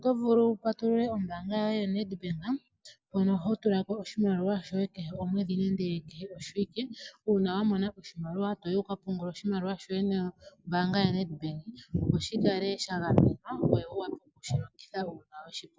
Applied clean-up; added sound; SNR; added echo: none; none; none; none.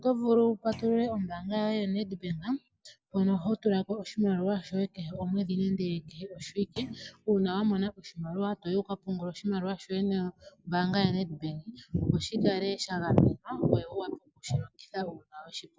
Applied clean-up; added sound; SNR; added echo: none; Thump, thud; 17 dB; none.